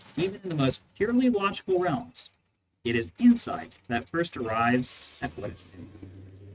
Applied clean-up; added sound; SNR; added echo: neural mask model RNNoise.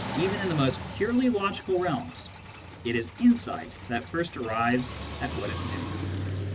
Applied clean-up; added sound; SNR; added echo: none; Car; 8 dB; none.